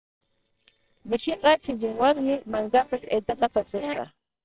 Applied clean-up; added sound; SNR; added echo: neural separator model SepFormer WHAMR!.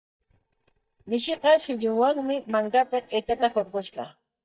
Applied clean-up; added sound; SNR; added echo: neural mask model DeepFilterNet 3.